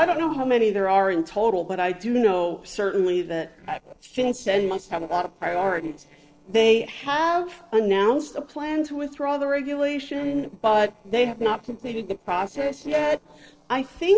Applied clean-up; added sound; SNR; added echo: neural separator model SepFormer DNS4.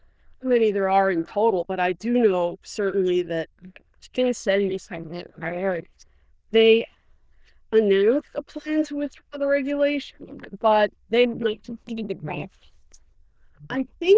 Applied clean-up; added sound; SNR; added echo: neural diffusion model UNIVERSE++.